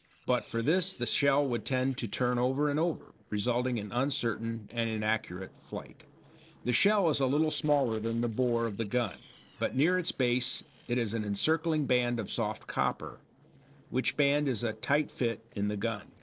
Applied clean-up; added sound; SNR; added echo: neural separator model SepFormer DNS4.